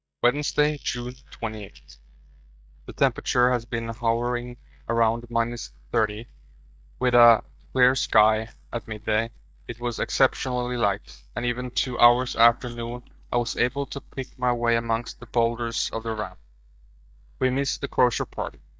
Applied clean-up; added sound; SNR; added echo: neural mask model DeepFilterNet 3.